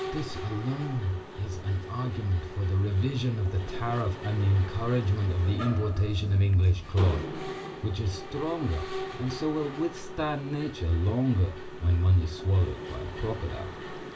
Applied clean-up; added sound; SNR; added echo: none; Mechanisms; 11 dB; reverberation time 0.2 s.